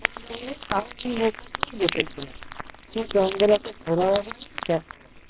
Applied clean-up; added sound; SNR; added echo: neural separator model SepFormer WHAMR!.